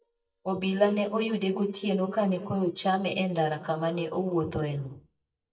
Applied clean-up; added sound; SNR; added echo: neural mask model DeepFilterNet 3.